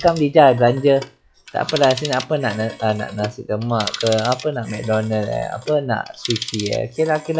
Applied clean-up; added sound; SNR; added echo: classical method log-MMSE.